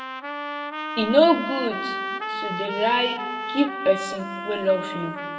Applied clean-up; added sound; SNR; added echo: none; Trumpet; 6 dB; reverberation time 1.1 s.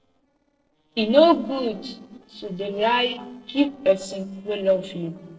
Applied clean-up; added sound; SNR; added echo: neural separator model SepFormer DNS4.